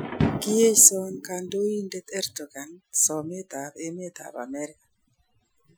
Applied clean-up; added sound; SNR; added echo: classical method Wiener filter.